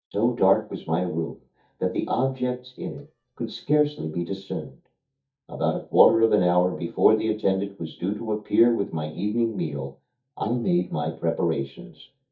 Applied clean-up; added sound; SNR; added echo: neural mask model DeepFilterNet 3.